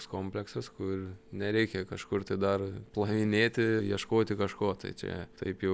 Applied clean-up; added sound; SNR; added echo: none; none; none; none.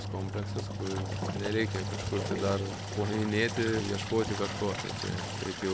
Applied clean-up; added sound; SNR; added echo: none; Engine; 2 dB; none.